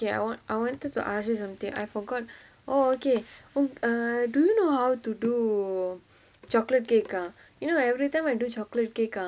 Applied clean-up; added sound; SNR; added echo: none; none; none; none.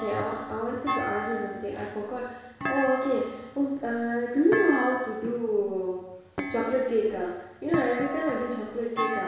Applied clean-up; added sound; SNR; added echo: none; Thump, thud; 7 dB; reverberation time 1.1 s.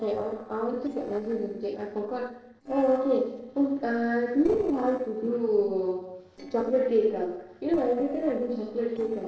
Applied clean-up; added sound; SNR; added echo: neural separator model SepFormer DNS4.